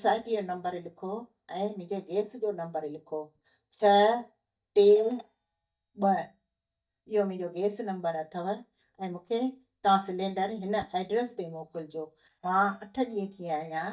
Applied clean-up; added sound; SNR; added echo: neural mask model DeepFilterNet 3.